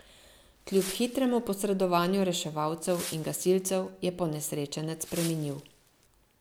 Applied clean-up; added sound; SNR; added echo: none; Wind; 14 dB; none.